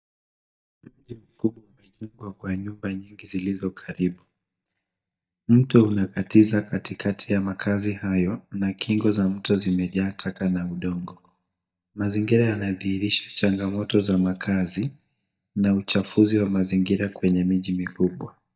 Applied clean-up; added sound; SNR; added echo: neural mask model DeepFilterNet 3.